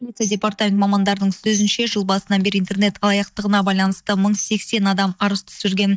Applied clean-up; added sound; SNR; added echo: neural mask model DeepFilterNet 3.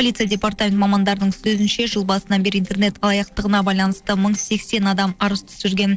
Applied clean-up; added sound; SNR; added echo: neural separator model SepFormer DNS4.